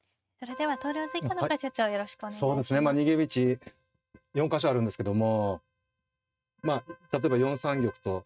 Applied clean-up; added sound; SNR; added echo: neural mask model RNNoise.